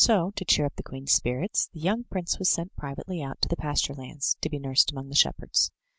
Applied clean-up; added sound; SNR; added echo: none; none; none; none.